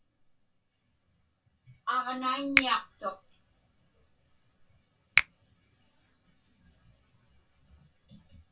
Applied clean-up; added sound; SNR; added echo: none; Finger snapping; -4 dB; reverberation time 0.2 s.